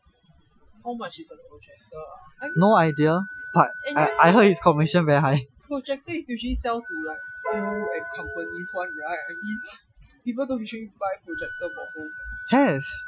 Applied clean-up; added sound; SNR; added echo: classical method Wiener filter.